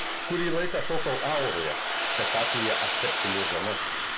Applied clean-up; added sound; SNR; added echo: none; Domestic sounds, home sounds; -2 dB; none.